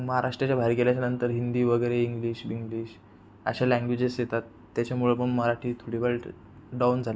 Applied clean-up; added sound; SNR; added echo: none; none; none; none.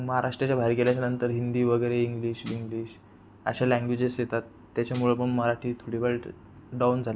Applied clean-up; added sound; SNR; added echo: none; Tambourine; 10 dB; none.